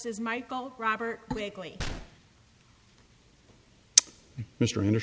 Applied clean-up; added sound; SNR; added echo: none; Gunshot, gunfire; 12 dB; none.